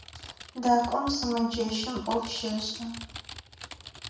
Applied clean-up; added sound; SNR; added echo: none; Typing; 13 dB; reverberation time 0.6 s.